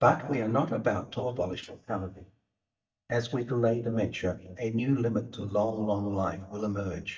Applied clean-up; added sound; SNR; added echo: neural mask model DeepFilterNet 3.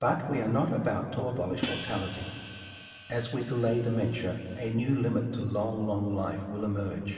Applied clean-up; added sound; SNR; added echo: none; Hi-hat; 10 dB; reverberation time 2.5 s.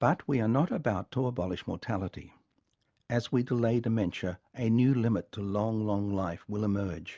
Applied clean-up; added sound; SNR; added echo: none; none; none; none.